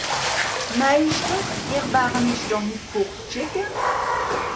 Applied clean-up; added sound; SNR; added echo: none; Water / Splash, splatter; 1 dB; none.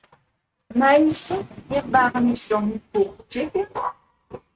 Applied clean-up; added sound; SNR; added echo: neural mask model RNNoise.